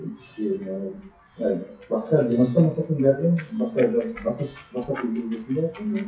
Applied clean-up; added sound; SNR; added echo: classical method WPE with log-MMSE.